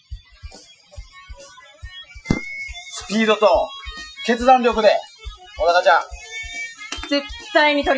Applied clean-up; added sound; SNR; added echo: classical method Wiener filter.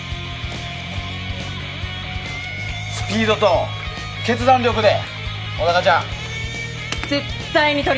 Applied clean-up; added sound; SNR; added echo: none; none; none; none.